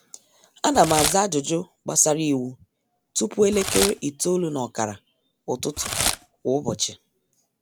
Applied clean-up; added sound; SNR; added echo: none; Packing tape, duct tape / Tearing; 7 dB; none.